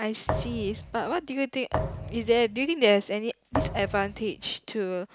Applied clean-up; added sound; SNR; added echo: none; Thump, thud; 7 dB; none.